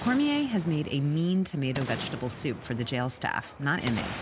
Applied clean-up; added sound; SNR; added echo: none; Boom; 12 dB; none.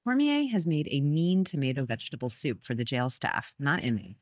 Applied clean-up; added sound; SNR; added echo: neural mask model DeepFilterNet 3.